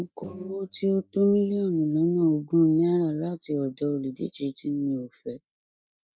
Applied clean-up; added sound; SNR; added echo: neural mask model DeepFilterNet 3.